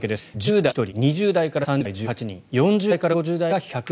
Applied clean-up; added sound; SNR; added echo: none; none; none; none.